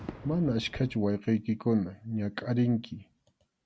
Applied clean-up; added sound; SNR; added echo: none; Fireworks; 19 dB; none.